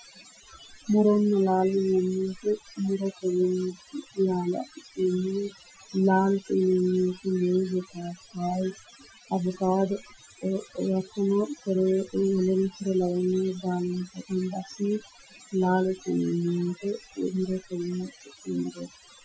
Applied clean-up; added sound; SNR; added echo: classical method Wiener filter.